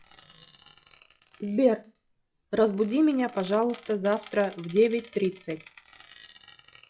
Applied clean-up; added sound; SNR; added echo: classical method log-MMSE.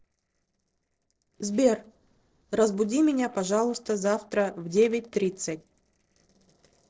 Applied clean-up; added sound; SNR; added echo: neural separator model SepFormer DNS4.